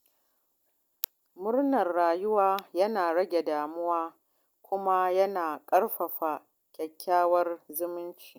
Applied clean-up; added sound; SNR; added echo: none; none; none; none.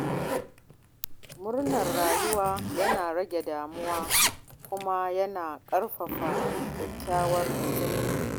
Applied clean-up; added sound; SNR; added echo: none; Zipper (clothing); 0 dB; none.